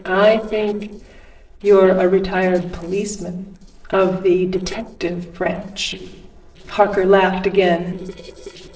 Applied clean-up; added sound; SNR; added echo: neural separator model SepFormer DNS4.